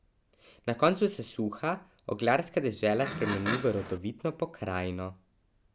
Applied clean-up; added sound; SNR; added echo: none; Livestock, farm animals, working animals; 5 dB; none.